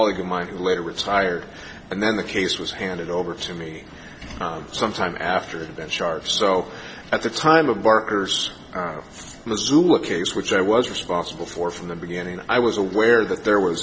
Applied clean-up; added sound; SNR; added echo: none; none; none; none.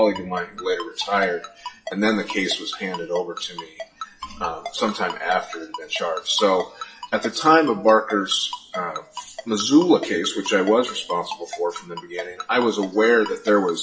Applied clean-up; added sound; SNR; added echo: classical method WPE with log-MMSE.